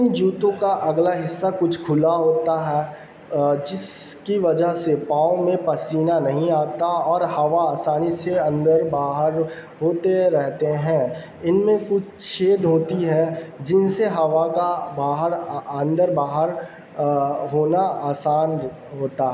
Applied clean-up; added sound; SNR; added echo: none; none; none; none.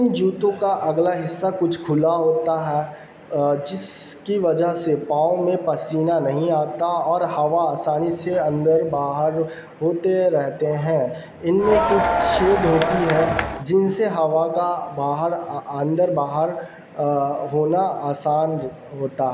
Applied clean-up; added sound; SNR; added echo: none; Crowd; 0 dB; none.